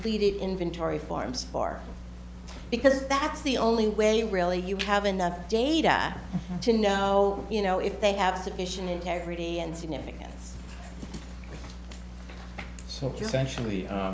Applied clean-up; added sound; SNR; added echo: none; none; none; none.